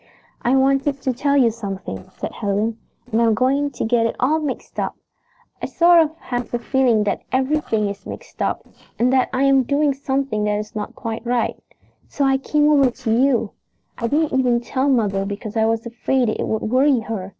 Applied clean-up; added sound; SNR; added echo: neural separator model SepFormer DNS4.